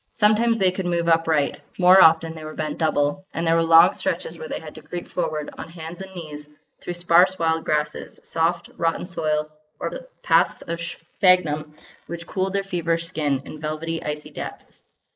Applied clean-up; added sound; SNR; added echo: neural mask model Resemble Enhance denoiser.